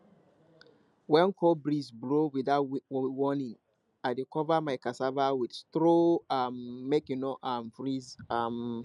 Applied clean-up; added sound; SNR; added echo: none; none; none; none.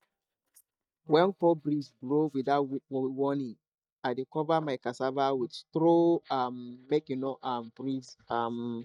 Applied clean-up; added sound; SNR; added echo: neural mask model DeepFilterNet 3.